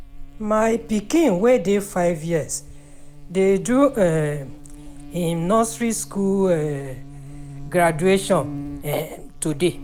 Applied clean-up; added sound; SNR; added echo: none; Buzz; 15 dB; none.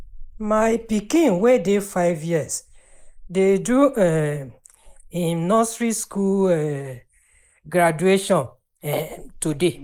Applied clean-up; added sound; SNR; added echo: neural mask model Resemble Enhance denoiser.